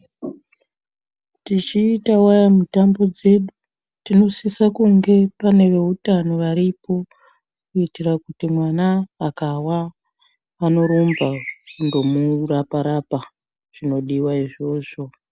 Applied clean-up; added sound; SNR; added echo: none; Bird; 17 dB; none.